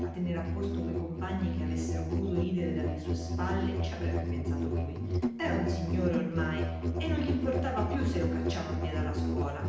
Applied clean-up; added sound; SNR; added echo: none; Musical instrument; -3 dB; reverberation time 0.9 s.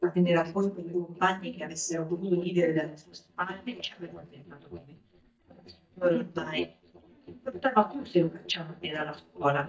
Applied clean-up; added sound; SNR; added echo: neural mask model DeepFilterNet 3.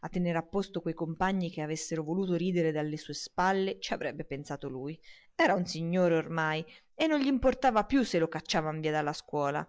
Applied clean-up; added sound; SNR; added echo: none; none; none; none.